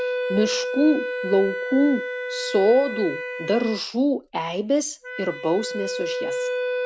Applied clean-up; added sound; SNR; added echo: none; Wind instrument, woodwind instrument; 5 dB; none.